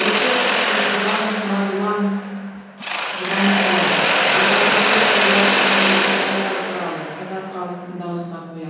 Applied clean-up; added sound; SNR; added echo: none; Mechanisms; -4 dB; reverberation time 1.3 s.